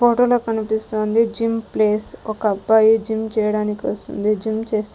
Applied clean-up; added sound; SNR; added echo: none; none; none; none.